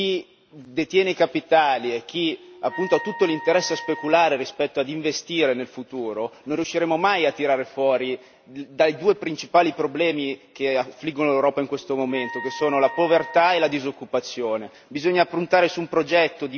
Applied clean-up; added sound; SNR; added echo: none; Wind instrument, woodwind instrument; 14 dB; none.